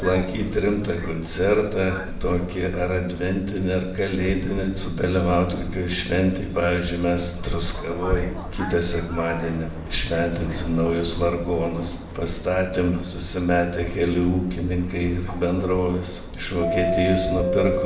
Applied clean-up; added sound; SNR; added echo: none; Subway, metro, underground; 10 dB; reverberation time 0.9 s.